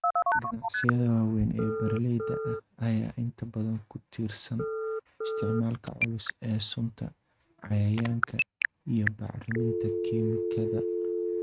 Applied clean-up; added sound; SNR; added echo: neural mask model RNNoise.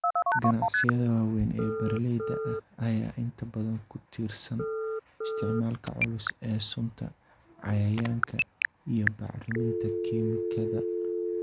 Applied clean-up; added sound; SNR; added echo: none; Telephone; 2 dB; none.